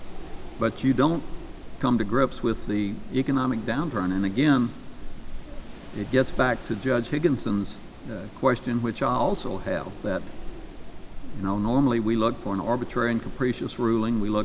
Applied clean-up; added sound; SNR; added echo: none; Wind; 9 dB; none.